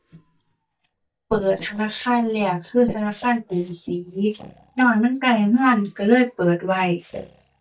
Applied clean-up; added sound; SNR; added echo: neural mask model DeepFilterNet 3.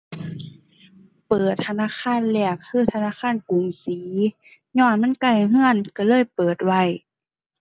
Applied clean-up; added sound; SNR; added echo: none; none; none; none.